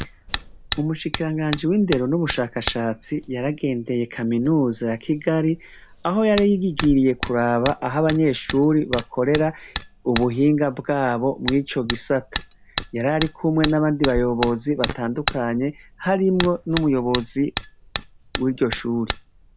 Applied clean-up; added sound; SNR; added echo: none; Hammer; 11 dB; none.